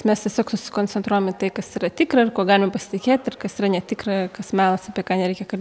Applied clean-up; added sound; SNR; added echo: none; none; none; none.